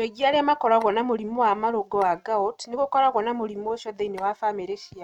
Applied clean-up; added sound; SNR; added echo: neural mask model RNNoise.